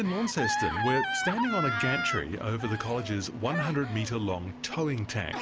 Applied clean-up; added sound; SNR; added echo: none; Gasp; 4 dB; none.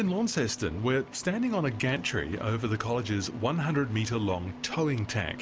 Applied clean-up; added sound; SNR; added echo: none; none; none; none.